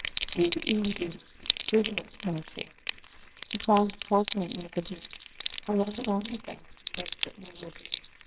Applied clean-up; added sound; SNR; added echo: neural separator model SepFormer WHAMR!.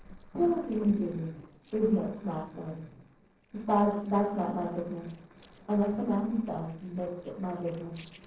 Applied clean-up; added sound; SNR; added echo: neural separator model SepFormer DNS4.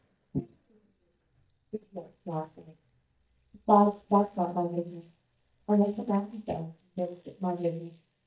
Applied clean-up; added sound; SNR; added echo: neural mask model DeepFilterNet 3.